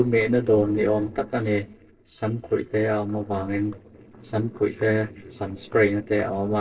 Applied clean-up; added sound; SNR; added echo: neural separator model SepFormer DNS4.